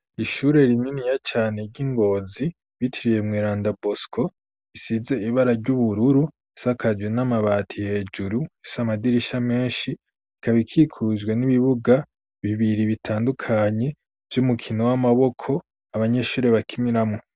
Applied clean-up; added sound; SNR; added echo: none; none; none; none.